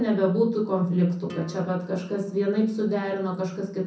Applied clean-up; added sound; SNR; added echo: none; Acoustic guitar; 20 dB; reverberation time 0.6 s.